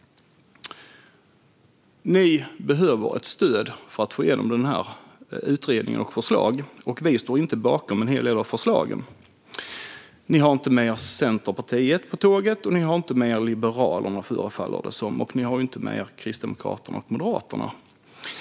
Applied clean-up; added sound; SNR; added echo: none; none; none; none.